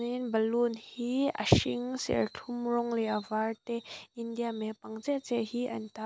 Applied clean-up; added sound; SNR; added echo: none; none; none; none.